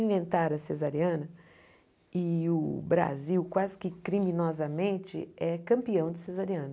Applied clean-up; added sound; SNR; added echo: none; none; none; none.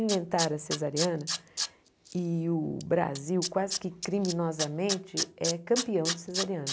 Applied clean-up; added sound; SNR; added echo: none; Tools; 6 dB; none.